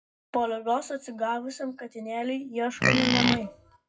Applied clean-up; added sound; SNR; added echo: classical method WPE with log-MMSE.